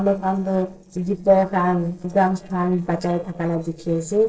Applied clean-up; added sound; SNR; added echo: neural separator model SepFormer DNS4.